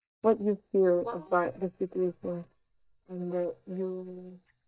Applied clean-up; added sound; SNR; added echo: neural mask model DeepFilterNet 3.